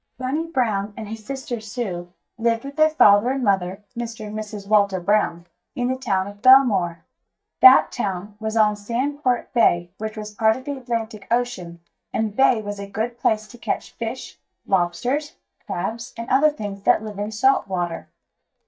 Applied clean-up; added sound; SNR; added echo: neural mask model DeepFilterNet 3.